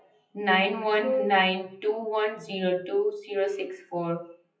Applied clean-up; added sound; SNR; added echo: classical method WPE with log-MMSE.